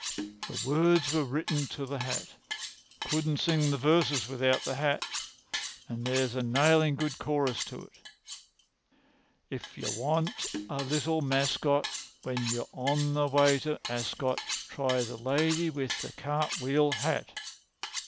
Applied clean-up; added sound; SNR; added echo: none; Cutlery, silverware; 9 dB; none.